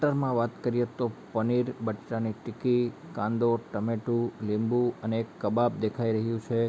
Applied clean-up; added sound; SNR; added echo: none; none; none; none.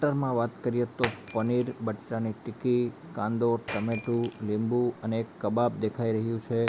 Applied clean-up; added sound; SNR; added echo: none; Shatter; 9 dB; none.